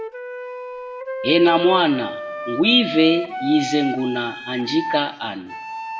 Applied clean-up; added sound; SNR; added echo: none; Wind instrument, woodwind instrument; 9 dB; reverberation time 1.4 s.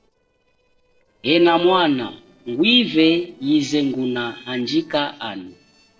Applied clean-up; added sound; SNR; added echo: neural separator model SepFormer DNS4.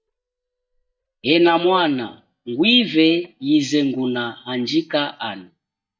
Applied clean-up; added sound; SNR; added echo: neural mask model DeepFilterNet 3.